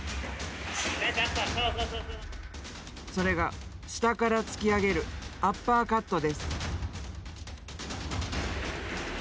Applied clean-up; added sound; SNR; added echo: none; none; none; none.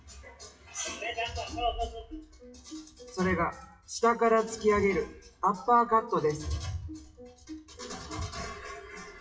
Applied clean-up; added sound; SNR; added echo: classical method WPE with log-MMSE.